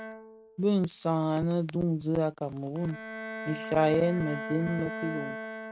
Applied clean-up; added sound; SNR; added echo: neural mask model RNNoise.